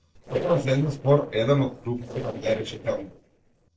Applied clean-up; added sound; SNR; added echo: neural separator model SepFormer DNS4.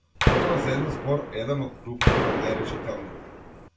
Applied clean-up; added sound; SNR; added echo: none; Gunshot, gunfire; -4 dB; reverberation time 0.2 s.